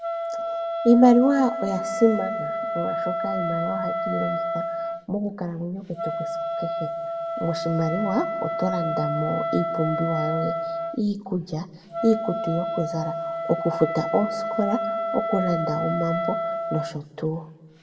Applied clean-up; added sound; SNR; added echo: none; Wind instrument, woodwind instrument; 3 dB; reverberation time 0.8 s.